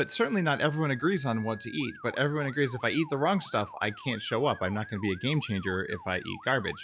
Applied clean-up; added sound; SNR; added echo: classical method log-MMSE.